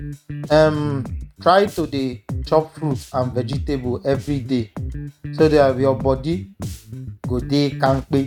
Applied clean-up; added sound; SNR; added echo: neural mask model RNNoise.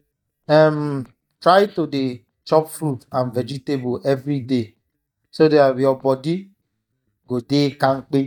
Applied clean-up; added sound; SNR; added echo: neural mask model DeepFilterNet 3.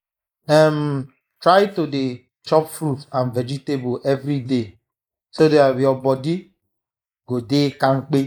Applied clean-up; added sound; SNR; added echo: neural mask model Resemble Enhance denoiser.